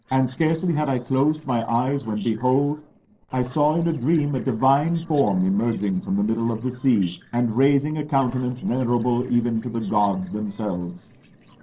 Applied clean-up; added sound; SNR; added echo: neural separator model SepFormer DNS4.